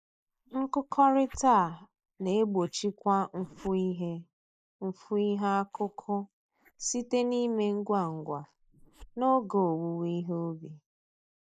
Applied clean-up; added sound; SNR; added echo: neural mask model Resemble Enhance denoiser.